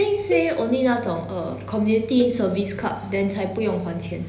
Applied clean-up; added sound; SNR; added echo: none; Cowbell; 9 dB; reverberation time 1.0 s.